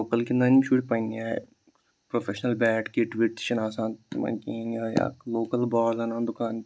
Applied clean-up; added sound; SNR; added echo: none; none; none; none.